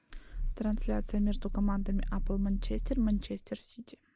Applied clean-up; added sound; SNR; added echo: none; Growling; 0 dB; none.